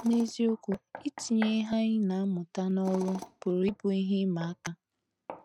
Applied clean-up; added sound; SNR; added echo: neural mask model RNNoise.